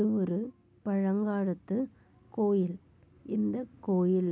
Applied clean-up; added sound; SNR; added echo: none; none; none; none.